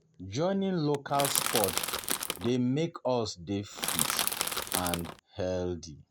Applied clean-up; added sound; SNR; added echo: none; Crushing; 0 dB; none.